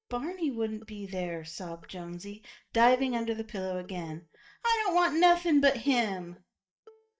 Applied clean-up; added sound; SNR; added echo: neural mask model DeepFilterNet 3.